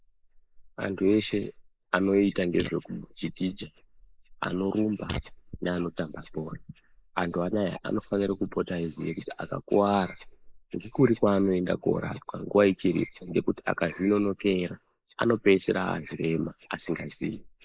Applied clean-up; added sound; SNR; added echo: neural mask model Resemble Enhance denoiser.